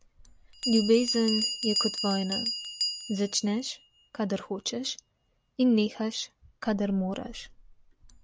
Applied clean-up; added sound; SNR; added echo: none; Bell; 7 dB; none.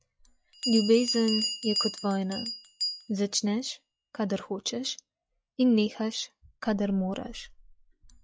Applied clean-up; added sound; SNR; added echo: classical method log-MMSE.